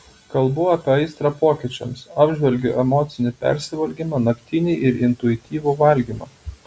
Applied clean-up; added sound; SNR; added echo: none; none; none; none.